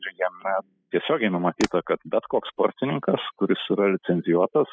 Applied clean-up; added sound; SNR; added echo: classical method spectral subtraction.